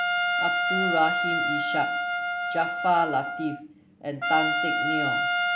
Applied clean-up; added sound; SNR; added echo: none; Trumpet; -3 dB; none.